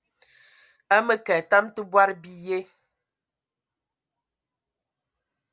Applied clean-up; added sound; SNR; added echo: none; none; none; none.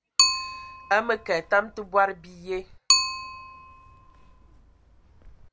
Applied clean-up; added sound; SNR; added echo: none; Bicycle; 0 dB; none.